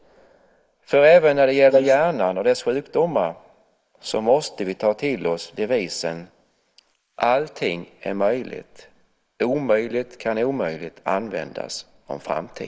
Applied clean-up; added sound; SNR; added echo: neural mask model Resemble Enhance denoiser.